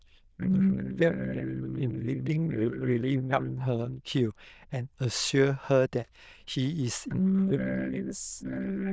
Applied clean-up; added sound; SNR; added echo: neural diffusion model UNIVERSE++.